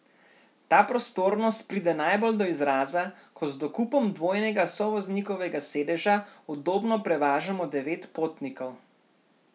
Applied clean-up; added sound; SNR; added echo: none; none; none; none.